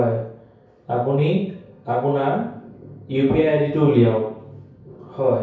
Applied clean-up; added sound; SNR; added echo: none; none; none; reverberation time 0.6 s.